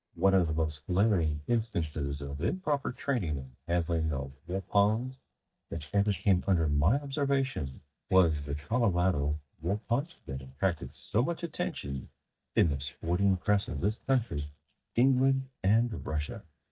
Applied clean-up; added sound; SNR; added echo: neural mask model DeepFilterNet 3.